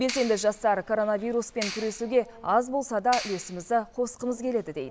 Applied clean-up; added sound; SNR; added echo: none; Clapping; 15 dB; none.